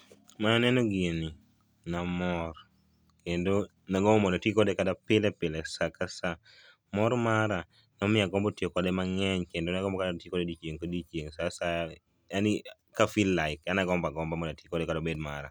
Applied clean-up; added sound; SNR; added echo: none; none; none; none.